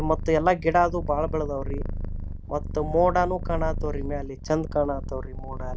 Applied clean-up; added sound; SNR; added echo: none; Purr; 5 dB; none.